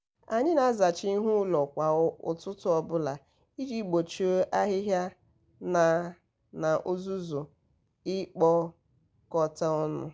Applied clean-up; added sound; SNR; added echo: none; none; none; none.